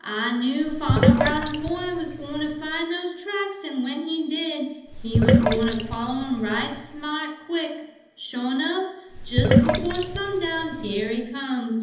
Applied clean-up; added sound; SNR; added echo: none; Sink (filling or washing); -3 dB; reverberation time 0.9 s.